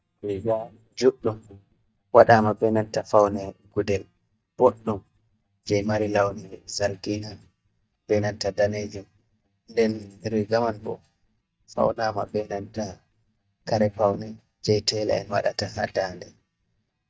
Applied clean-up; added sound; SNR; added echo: neural mask model DeepFilterNet 3.